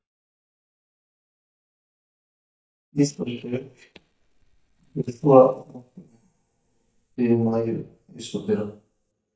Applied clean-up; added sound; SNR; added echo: neural mask model DeepFilterNet 3.